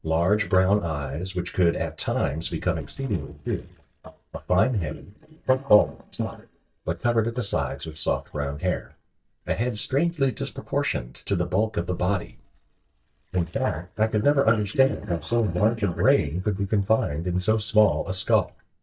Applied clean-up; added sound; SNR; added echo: neural mask model DeepFilterNet 3.